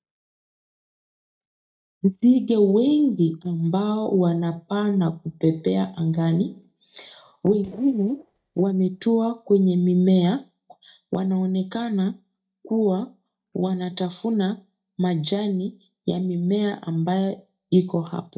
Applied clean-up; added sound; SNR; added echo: neural mask model DeepFilterNet 3.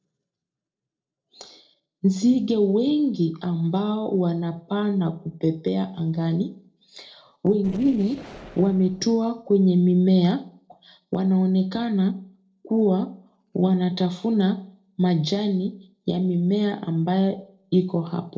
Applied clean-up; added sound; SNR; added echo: neural separator model SepFormer DNS4.